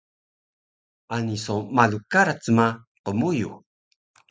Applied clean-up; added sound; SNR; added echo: none; none; none; none.